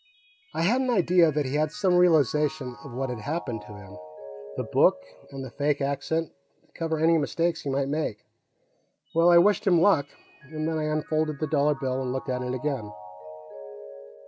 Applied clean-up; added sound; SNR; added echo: none; Mallet percussion; 19 dB; none.